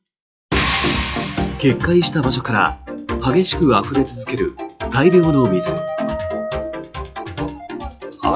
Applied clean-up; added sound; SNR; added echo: classical method log-MMSE.